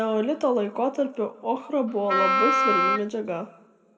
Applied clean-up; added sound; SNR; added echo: none; Wind instrument, woodwind instrument; -3 dB; reverberation time 1.2 s.